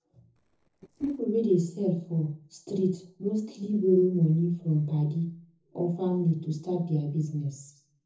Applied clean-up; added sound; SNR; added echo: neural separator model SepFormer DNS4.